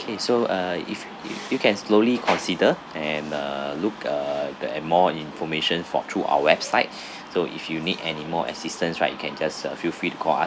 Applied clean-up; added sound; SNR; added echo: none; none; none; none.